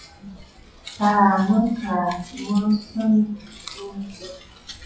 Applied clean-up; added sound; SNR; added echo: classical method WPE with log-MMSE.